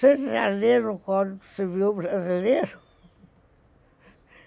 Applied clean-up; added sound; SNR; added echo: none; none; none; none.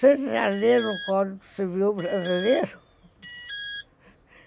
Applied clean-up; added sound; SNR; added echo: none; Alarm; 14 dB; none.